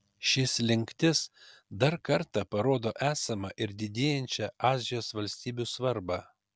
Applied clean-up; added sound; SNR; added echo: none; none; none; none.